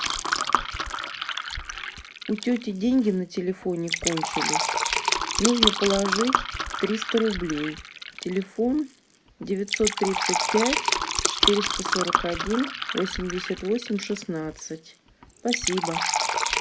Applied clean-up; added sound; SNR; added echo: none; Fill (with liquid); 0 dB; none.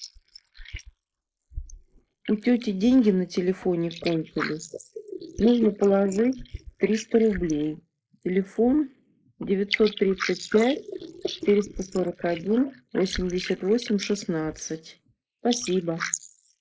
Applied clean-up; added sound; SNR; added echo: neural mask model Resemble Enhance denoiser.